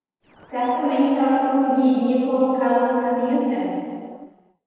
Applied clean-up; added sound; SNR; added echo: neural separator model SepFormer DNS4.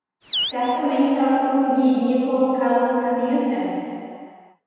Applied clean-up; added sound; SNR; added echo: none; Animal; 13 dB; reverberation time 2.1 s.